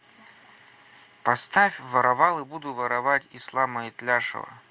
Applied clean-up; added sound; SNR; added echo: none; none; none; none.